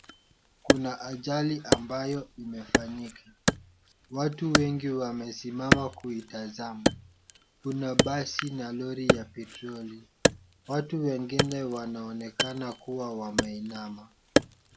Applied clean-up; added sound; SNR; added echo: none; Wood; -3 dB; none.